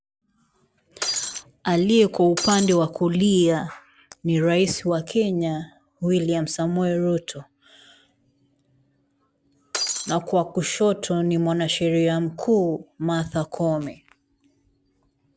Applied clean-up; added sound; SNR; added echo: none; Shatter; 4 dB; none.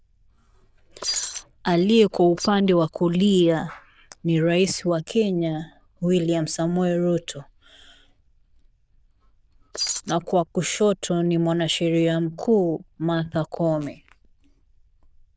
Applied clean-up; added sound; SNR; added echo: neural diffusion model UNIVERSE++.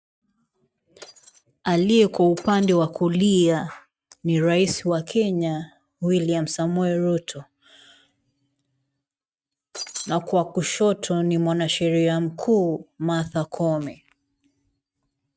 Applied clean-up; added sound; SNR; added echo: neural mask model RNNoise.